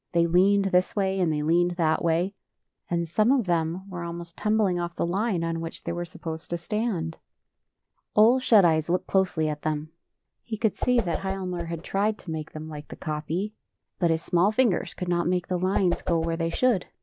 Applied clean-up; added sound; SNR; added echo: none; Whoosh, swoosh, swish; 7 dB; none.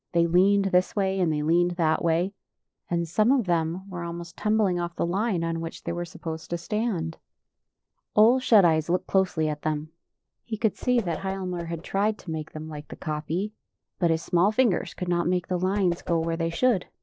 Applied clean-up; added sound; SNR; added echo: neural separator model SepFormer DNS4.